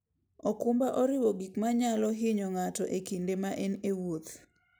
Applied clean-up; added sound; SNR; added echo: none; none; none; none.